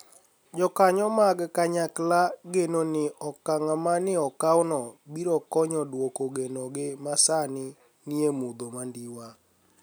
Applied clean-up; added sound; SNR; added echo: none; none; none; none.